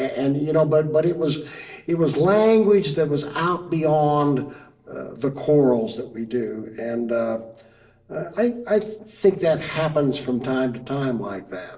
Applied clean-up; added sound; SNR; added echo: neural separator model SepFormer DNS4.